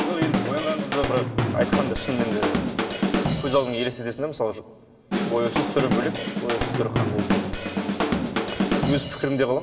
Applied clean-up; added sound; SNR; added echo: none; Drum / Drum kit; -2 dB; reverberation time 2.7 s.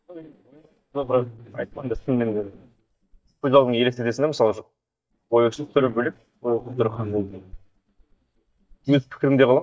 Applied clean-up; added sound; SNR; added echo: neural mask model DeepFilterNet 3.